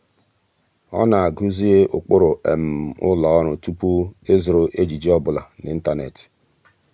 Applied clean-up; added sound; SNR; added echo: none; none; none; none.